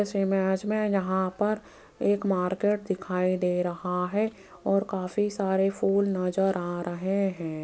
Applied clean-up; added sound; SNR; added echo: none; none; none; none.